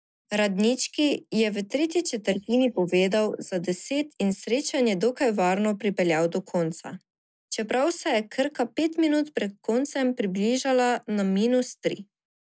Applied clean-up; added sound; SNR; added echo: neural mask model Resemble Enhance denoiser.